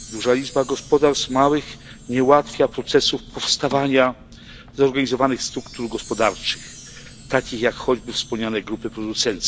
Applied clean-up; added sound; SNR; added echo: none; Engine + Chime; 19 dB; none.